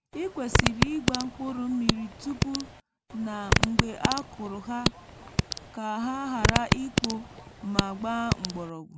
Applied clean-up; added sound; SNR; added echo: none; Fart; -4 dB; none.